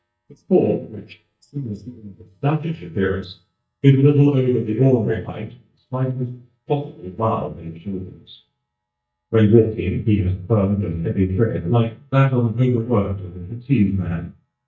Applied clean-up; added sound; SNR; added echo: neural mask model DeepFilterNet 3.